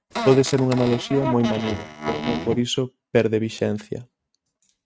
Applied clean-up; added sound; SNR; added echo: neural mask model RNNoise.